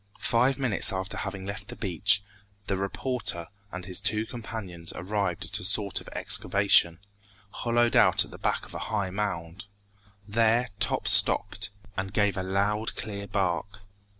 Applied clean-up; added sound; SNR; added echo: none; none; none; none.